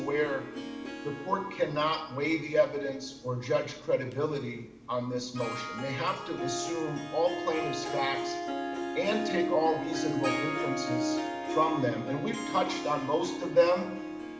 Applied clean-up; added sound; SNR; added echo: none; Harp; 5 dB; reverberation time 0.9 s.